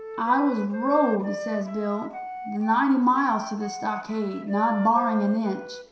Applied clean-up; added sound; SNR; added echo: none; Wind instrument, woodwind instrument; 11 dB; reverberation time 0.7 s.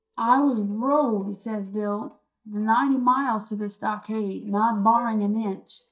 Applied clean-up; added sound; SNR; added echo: neural mask model DeepFilterNet 3.